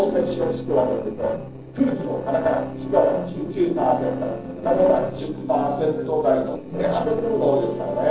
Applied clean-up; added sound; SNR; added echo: neural separator model SepFormer DNS4.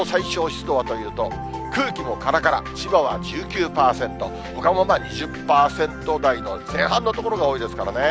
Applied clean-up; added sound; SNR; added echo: none; none; none; none.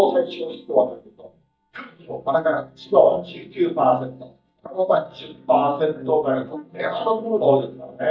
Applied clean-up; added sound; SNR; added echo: neural mask model DeepFilterNet 3.